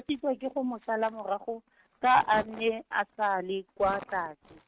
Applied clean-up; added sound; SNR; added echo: neural mask model RNNoise.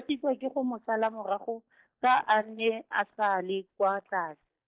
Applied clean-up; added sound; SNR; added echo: neural mask model DeepFilterNet 3.